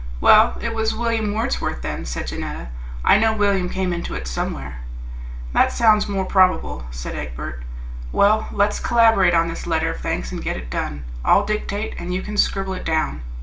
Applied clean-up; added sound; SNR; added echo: none; none; none; reverberation time 0.3 s.